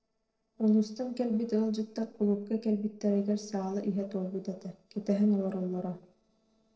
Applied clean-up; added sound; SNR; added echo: neural separator model SepFormer DNS4.